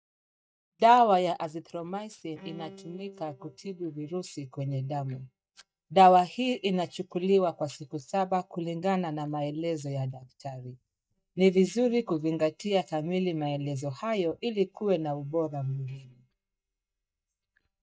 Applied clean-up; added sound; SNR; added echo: neural mask model DeepFilterNet 3.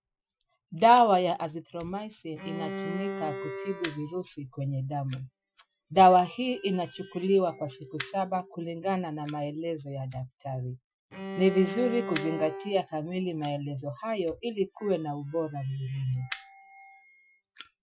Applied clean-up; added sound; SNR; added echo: classical method Wiener filter.